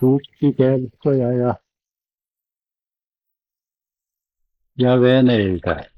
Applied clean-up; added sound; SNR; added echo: neural mask model Resemble Enhance denoiser.